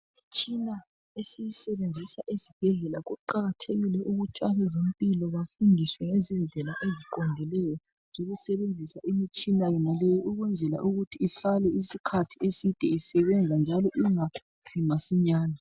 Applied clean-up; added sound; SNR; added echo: none; none; none; none.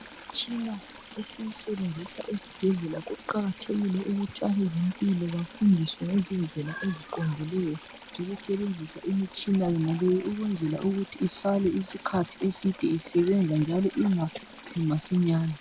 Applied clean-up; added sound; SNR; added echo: none; Stream / Trickle, dribble; 19 dB; none.